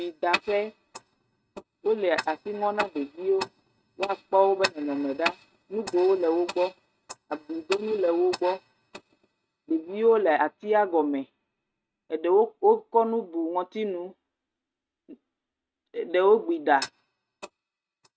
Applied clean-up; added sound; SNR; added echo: neural mask model RNNoise.